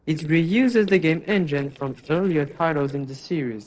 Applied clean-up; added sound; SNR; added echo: neural separator model SepFormer DNS4.